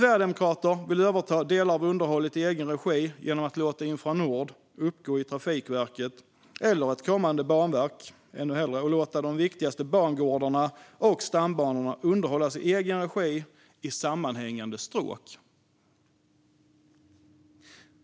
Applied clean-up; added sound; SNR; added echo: none; none; none; none.